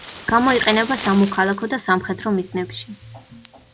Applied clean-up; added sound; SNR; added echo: none; Fire; 15 dB; none.